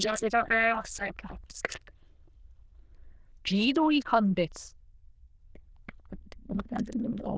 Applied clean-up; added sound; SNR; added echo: neural diffusion model UNIVERSE++.